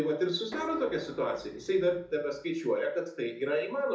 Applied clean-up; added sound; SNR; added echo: none; Dishes, pots, and pans; 19 dB; reverberation time 0.6 s.